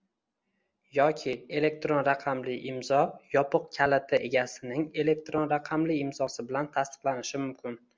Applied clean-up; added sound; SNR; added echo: none; none; none; none.